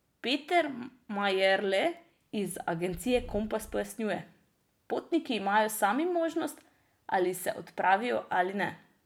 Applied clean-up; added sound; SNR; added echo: none; Purr; 18 dB; none.